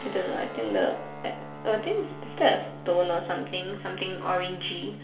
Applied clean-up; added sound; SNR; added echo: none; Guitar; 12 dB; reverberation time 0.4 s.